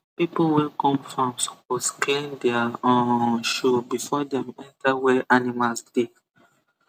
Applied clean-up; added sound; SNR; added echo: none; none; none; none.